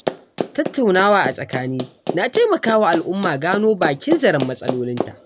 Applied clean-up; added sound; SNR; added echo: none; Run; 9 dB; none.